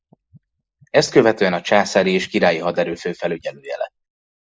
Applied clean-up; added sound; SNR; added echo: neural mask model Resemble Enhance denoiser.